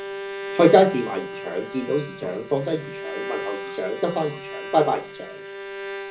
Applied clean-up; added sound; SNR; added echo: none; Bowed string instrument; 9 dB; reverberation time 0.4 s.